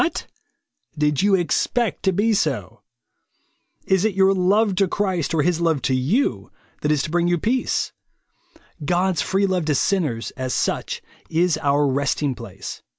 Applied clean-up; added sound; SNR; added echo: none; none; none; none.